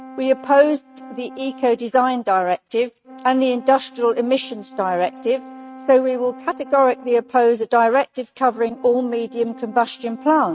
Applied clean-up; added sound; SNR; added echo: neural mask model RNNoise.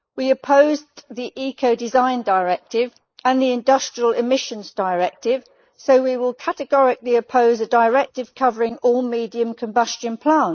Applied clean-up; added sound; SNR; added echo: neural mask model Resemble Enhance denoiser.